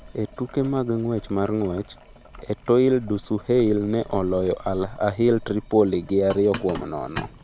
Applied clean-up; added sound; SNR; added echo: none; Boiling; 16 dB; none.